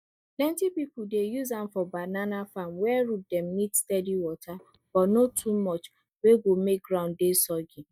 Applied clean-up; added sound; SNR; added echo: neural mask model DeepFilterNet 3.